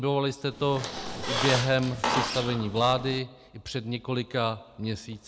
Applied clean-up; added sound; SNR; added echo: none; Squeak; 3 dB; none.